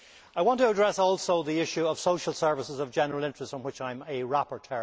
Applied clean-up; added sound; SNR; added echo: none; none; none; none.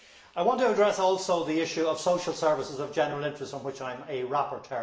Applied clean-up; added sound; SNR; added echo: none; none; none; reverberation time 0.7 s.